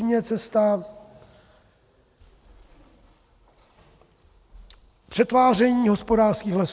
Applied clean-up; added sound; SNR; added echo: none; none; none; none.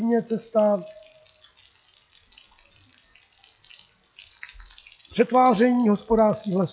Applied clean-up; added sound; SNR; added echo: classical method log-MMSE.